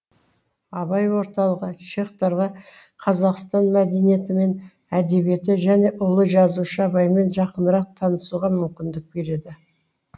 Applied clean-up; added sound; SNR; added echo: none; none; none; none.